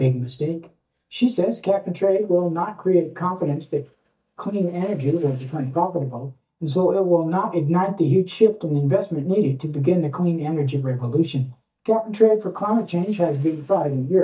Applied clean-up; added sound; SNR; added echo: neural mask model DeepFilterNet 3.